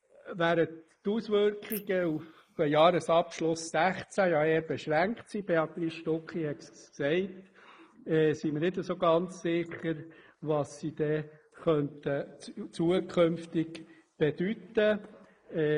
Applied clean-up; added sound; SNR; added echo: neural mask model Resemble Enhance denoiser.